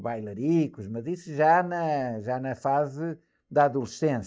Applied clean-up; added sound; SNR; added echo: neural mask model DeepFilterNet 3.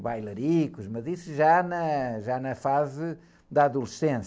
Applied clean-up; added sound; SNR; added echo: none; none; none; none.